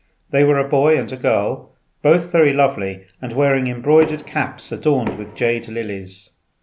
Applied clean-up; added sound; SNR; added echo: none; Knock; 15 dB; none.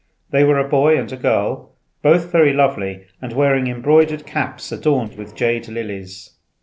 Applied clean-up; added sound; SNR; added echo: neural separator model SepFormer DNS4.